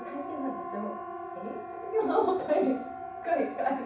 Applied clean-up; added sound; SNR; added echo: none; Siren; 8 dB; reverberation time 0.6 s.